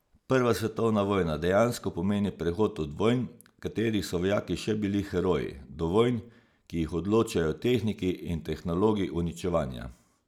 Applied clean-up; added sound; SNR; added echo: none; none; none; none.